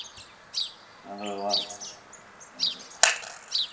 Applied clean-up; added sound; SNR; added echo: none; Chirp, tweet; 2 dB; reverberation time 1.8 s.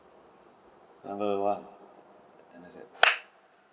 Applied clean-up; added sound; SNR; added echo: none; none; none; none.